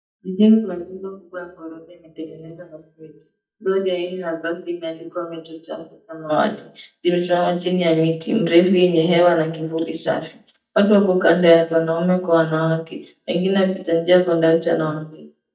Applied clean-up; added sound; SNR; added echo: neural mask model DeepFilterNet 3.